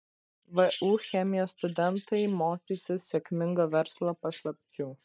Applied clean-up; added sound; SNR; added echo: neural mask model DeepFilterNet 3.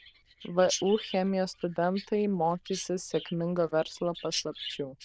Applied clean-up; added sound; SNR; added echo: neural diffusion model UNIVERSE++.